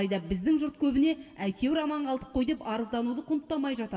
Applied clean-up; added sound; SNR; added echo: none; none; none; reverberation time 1.4 s.